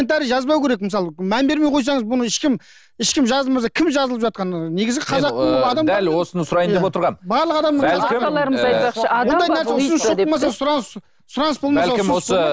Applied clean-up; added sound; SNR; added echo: none; none; none; none.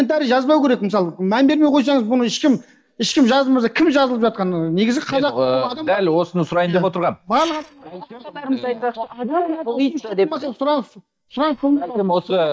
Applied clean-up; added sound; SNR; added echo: neural mask model DeepFilterNet 3.